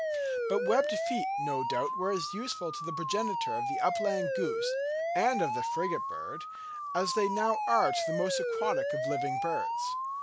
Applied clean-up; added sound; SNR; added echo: none; Siren; -1 dB; none.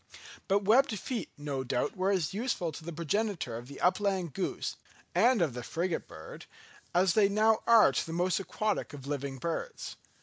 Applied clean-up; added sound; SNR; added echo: none; none; none; none.